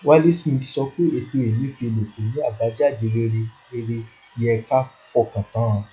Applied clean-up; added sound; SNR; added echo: classical method log-MMSE.